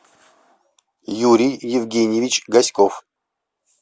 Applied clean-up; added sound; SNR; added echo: none; none; none; none.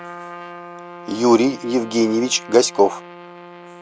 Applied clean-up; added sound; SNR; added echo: none; Trumpet; 17 dB; none.